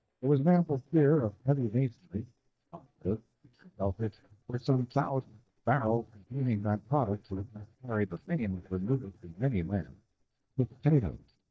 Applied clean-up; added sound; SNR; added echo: neural mask model DeepFilterNet 3.